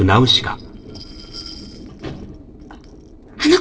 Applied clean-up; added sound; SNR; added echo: neural separator model SepFormer DNS4.